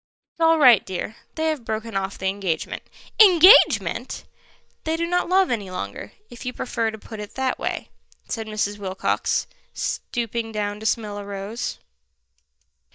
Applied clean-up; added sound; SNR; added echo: neural mask model DeepFilterNet 3.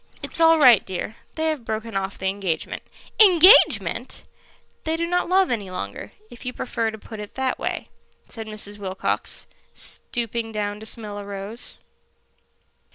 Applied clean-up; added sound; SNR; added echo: none; Bird; 11 dB; none.